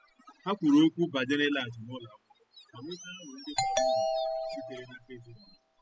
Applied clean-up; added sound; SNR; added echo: classical method spectral subtraction.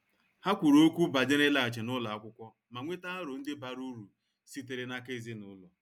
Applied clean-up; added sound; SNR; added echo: none; none; none; none.